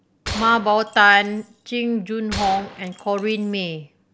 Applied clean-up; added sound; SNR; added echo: none; Gunshot, gunfire; 14 dB; none.